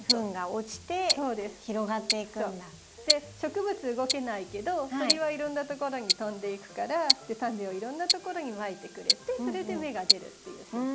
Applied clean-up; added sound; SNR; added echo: none; Tick-tock; 1 dB; none.